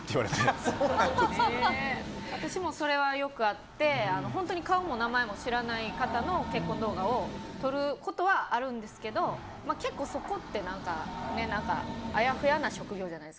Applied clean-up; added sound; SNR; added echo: none; Train; 9 dB; none.